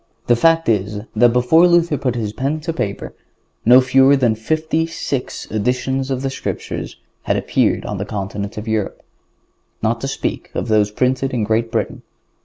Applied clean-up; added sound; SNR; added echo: none; none; none; none.